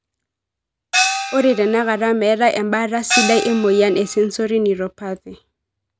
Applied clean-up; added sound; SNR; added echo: none; Gong; 3 dB; none.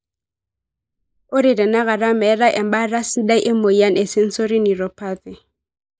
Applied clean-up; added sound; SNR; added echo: neural mask model Resemble Enhance denoiser.